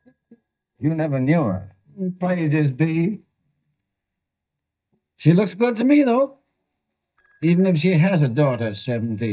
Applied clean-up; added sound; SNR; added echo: neural mask model DeepFilterNet 3.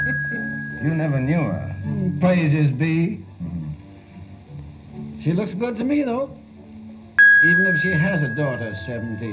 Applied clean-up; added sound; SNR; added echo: none; Piano; 1 dB; reverberation time 0.4 s.